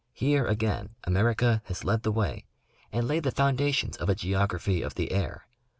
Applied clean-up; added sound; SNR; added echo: none; none; none; none.